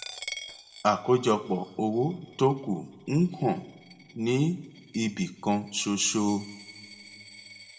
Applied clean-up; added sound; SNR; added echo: none; Coin (dropping); 19 dB; reverberation time 1.3 s.